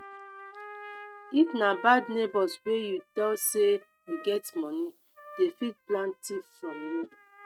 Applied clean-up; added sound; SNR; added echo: neural mask model RNNoise.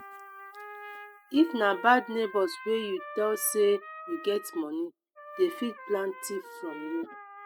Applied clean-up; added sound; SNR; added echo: classical method spectral subtraction.